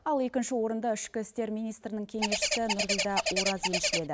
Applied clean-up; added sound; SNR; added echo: none; Bird; -2 dB; none.